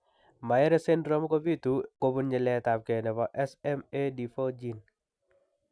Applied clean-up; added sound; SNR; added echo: none; none; none; none.